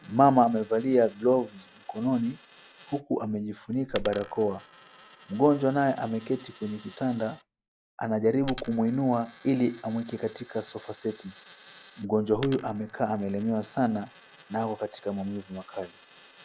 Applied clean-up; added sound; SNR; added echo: none; Coin (dropping); 20 dB; none.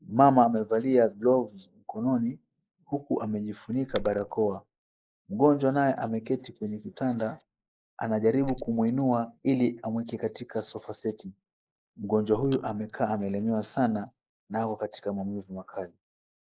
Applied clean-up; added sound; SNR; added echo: neural mask model Resemble Enhance denoiser.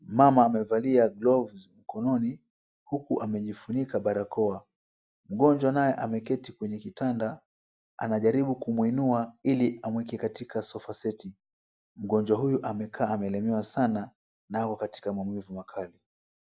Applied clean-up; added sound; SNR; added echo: none; none; none; none.